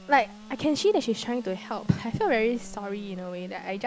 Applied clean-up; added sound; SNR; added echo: none; Sawing / Engine + Water tap, faucet; 18 dB; none.